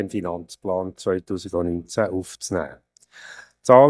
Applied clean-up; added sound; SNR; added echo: neural mask model DeepFilterNet 3.